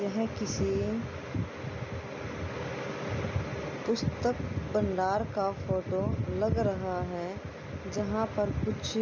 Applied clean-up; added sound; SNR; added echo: none; none; none; none.